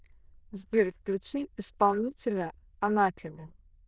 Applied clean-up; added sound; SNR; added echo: neural diffusion model UNIVERSE++.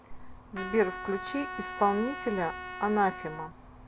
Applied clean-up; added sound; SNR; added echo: none; Trumpet; 9 dB; none.